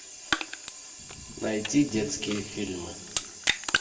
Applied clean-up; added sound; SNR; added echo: none; Crushing; 3 dB; reverberation time 1.4 s.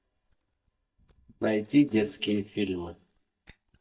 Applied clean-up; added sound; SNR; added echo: neural mask model DeepFilterNet 3.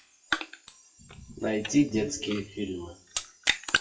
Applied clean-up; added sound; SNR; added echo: classical method WPE with log-MMSE.